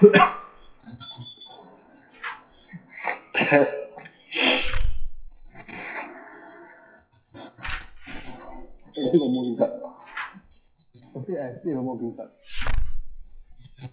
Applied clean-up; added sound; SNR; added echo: classical method WPE with log-MMSE.